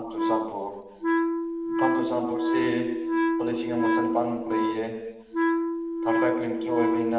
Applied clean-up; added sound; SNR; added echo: none; Wind instrument, woodwind instrument; -4 dB; reverberation time 1.0 s.